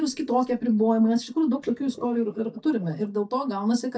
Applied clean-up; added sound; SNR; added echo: neural mask model DeepFilterNet 3.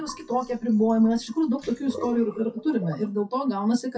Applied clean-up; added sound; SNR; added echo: classical method WPE with log-MMSE.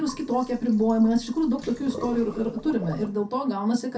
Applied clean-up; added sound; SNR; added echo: none; Sink (filling or washing); 16 dB; reverberation time 0.3 s.